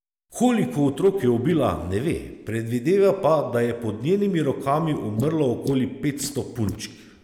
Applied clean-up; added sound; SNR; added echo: neural mask model Resemble Enhance denoiser.